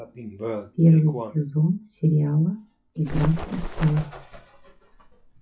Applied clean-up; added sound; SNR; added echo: classical method WPE with log-MMSE.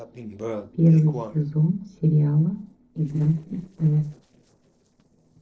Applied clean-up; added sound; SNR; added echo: neural separator model SepFormer DNS4.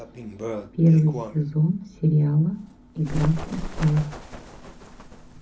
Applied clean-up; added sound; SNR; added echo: none; Bird; 11 dB; reverberation time 0.4 s.